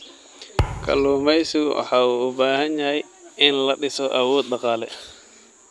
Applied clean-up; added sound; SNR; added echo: none; Thump, thud; 8 dB; none.